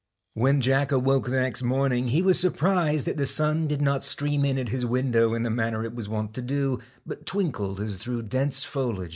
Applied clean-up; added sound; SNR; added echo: none; none; none; none.